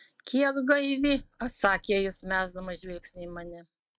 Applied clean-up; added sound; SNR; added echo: neural mask model RNNoise.